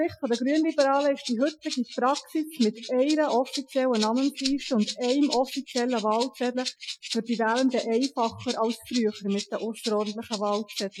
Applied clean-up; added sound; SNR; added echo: classical method Wiener filter.